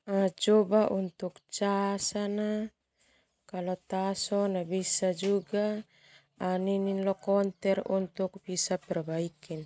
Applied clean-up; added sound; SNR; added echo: none; none; none; none.